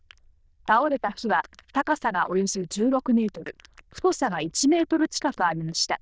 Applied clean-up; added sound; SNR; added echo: neural diffusion model UNIVERSE++.